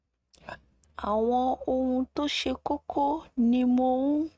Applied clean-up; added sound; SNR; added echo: neural mask model RNNoise.